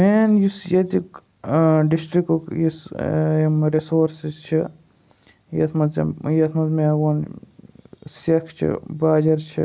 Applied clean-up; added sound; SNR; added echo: none; none; none; none.